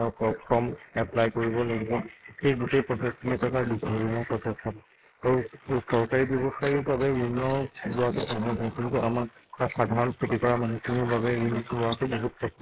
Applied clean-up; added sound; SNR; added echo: neural mask model Resemble Enhance denoiser.